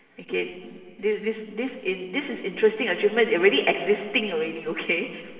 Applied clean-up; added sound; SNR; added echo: none; none; none; reverberation time 2.9 s.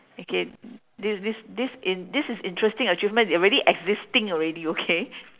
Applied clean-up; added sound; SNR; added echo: none; none; none; none.